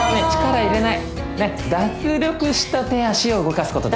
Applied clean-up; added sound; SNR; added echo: none; Piano; 10 dB; none.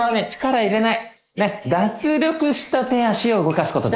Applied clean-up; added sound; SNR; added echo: neural mask model Resemble Enhance denoiser.